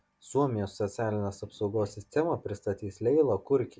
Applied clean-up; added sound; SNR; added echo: none; none; none; none.